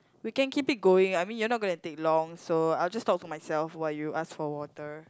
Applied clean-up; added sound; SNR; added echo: none; none; none; none.